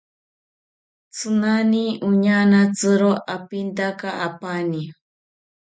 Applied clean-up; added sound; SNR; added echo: none; none; none; none.